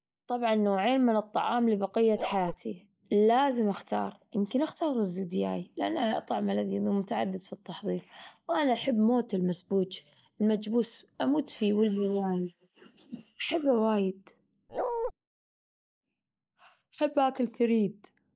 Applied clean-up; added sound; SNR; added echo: neural mask model Resemble Enhance denoiser.